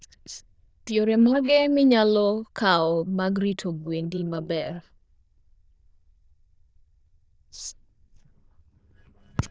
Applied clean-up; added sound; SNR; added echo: neural diffusion model UNIVERSE++.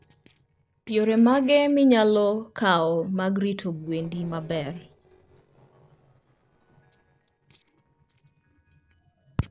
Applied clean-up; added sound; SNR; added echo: neural separator model SepFormer DNS4.